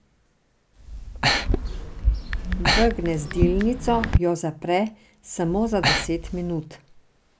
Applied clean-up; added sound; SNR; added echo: none; Chatter / Chirp, tweet / Car passing by / Typing + Breathing; -1 dB; none.